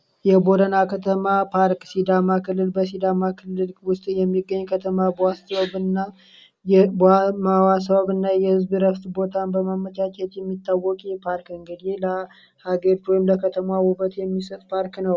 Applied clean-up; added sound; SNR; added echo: none; none; none; none.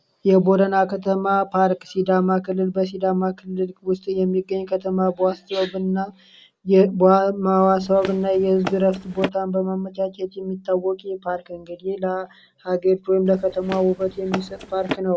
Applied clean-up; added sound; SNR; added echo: none; Run; 12 dB; none.